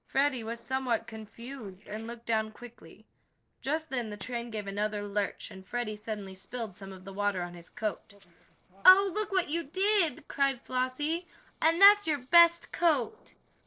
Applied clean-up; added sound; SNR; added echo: neural separator model SepFormer DNS4.